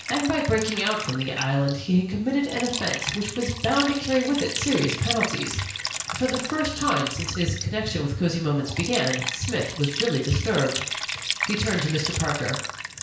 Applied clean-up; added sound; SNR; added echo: none; Liquid; 7 dB; reverberation time 0.5 s.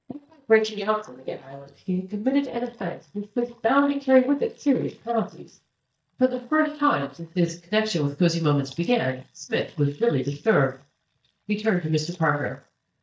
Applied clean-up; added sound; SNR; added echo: neural mask model DeepFilterNet 3.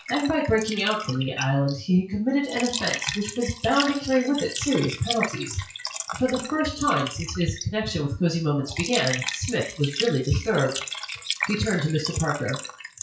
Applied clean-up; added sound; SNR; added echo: classical method WPE with log-MMSE.